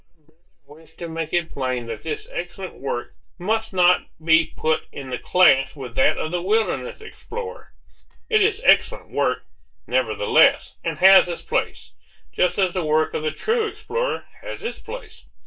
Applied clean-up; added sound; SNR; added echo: neural mask model DeepFilterNet 3.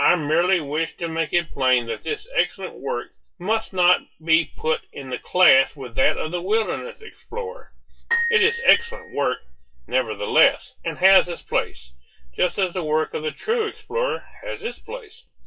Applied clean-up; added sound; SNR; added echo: classical method WPE with log-MMSE.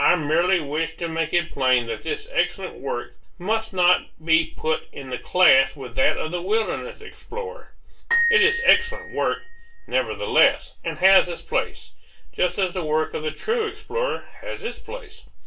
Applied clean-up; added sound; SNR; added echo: none; Glockenspiel; 6 dB; reverberation time 0.2 s.